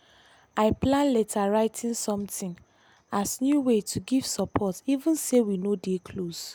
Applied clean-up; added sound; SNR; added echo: none; none; none; none.